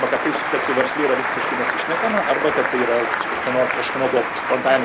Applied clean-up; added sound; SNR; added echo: none; Applause; 1 dB; none.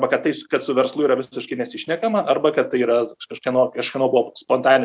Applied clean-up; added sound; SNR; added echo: none; none; none; none.